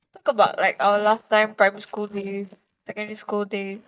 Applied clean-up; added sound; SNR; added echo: neural mask model DeepFilterNet 3.